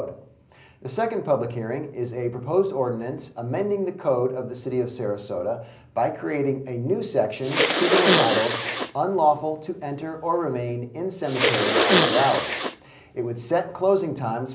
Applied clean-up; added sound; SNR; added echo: none; Respiratory sounds; -1 dB; reverberation time 0.5 s.